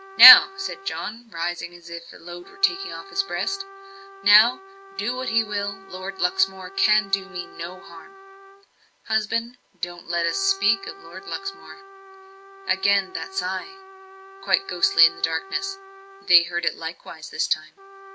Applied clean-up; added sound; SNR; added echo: none; Trumpet; 18 dB; none.